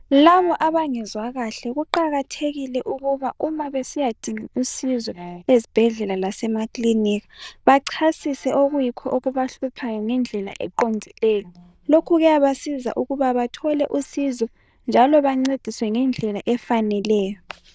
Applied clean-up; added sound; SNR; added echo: neural diffusion model UNIVERSE++.